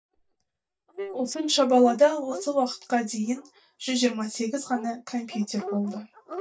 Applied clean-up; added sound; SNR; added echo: neural mask model DeepFilterNet 3.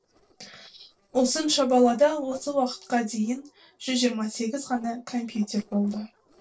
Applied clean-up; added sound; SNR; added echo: neural separator model SepFormer DNS4.